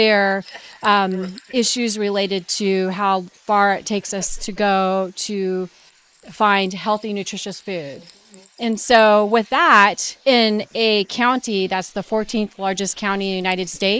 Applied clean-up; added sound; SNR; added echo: neural mask model Resemble Enhance denoiser.